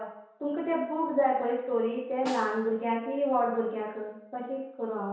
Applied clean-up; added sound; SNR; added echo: none; Snare drum; 18 dB; reverberation time 0.7 s.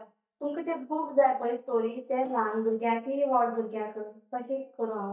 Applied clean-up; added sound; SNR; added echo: neural mask model DeepFilterNet 3.